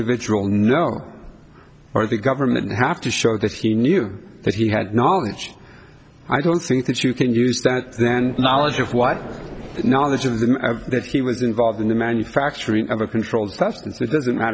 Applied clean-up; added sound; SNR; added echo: none; Car; 15 dB; none.